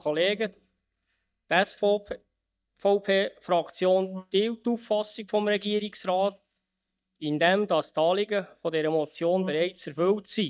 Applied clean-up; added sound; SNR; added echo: neural mask model DeepFilterNet 3.